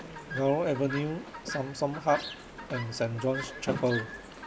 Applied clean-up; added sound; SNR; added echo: none; Chirp, tweet; 9 dB; none.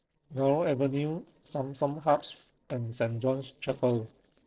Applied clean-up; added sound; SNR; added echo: neural separator model SepFormer DNS4.